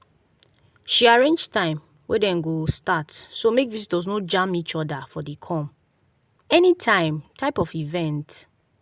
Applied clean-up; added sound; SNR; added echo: none; none; none; none.